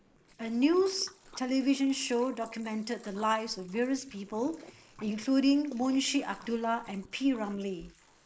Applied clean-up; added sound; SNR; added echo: neural mask model Resemble Enhance denoiser.